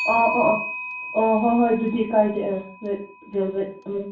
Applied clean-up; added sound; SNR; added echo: none; Clock; 11 dB; reverberation time 0.3 s.